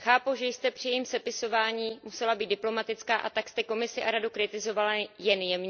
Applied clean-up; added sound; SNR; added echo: none; none; none; none.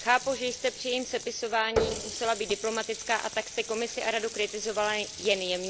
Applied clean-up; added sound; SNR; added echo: none; Water tap, faucet; 8 dB; none.